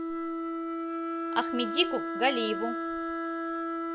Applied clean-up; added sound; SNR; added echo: none; Wind instrument, woodwind instrument; -1 dB; none.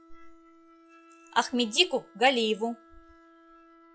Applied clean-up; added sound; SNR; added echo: classical method log-MMSE.